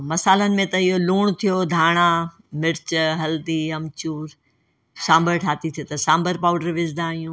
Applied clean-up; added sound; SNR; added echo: none; none; none; none.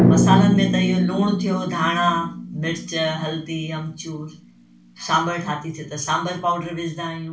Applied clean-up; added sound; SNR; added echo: none; Drum; -1 dB; reverberation time 0.3 s.